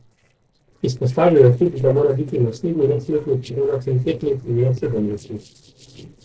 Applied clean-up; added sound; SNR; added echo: neural separator model SepFormer DNS4.